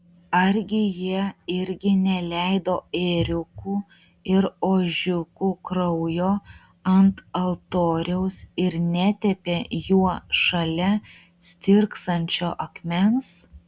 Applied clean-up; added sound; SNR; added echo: none; none; none; none.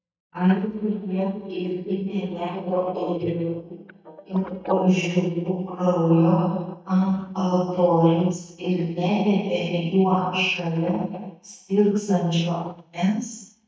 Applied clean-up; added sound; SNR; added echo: neural mask model DeepFilterNet 3.